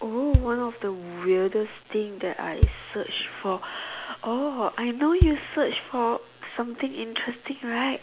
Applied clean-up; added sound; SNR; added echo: none; Bass drum; 2 dB; none.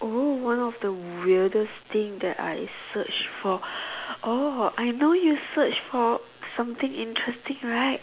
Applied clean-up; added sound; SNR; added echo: none; none; none; none.